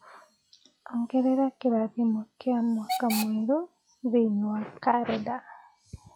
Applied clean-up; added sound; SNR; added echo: classical method log-MMSE.